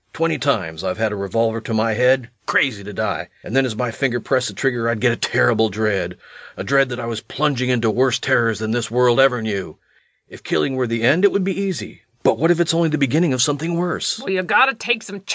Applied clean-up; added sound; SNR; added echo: none; none; none; none.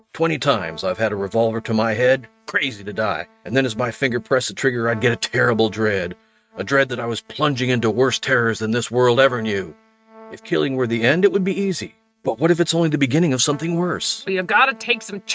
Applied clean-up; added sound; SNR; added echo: neural mask model RNNoise.